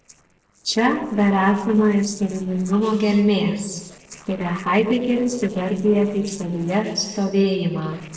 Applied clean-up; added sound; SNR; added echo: neural separator model SepFormer DNS4.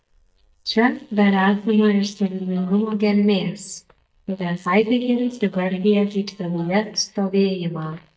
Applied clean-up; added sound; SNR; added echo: neural mask model DeepFilterNet 3.